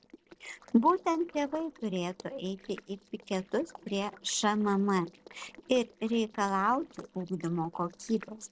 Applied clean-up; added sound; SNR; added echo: neural separator model SepFormer DNS4.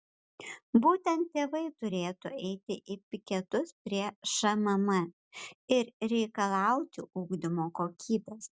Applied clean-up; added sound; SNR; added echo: none; none; none; none.